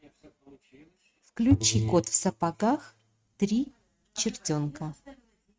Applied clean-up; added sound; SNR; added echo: neural mask model RNNoise.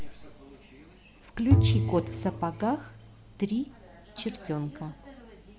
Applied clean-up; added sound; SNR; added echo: none; Bowed string instrument; -3 dB; none.